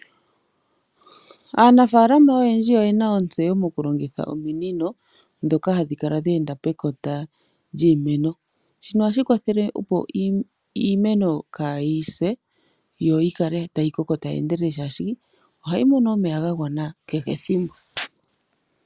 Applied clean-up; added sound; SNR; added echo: none; none; none; none.